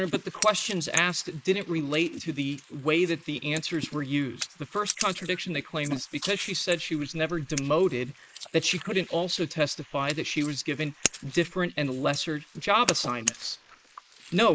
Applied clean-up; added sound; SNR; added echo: neural mask model Resemble Enhance denoiser.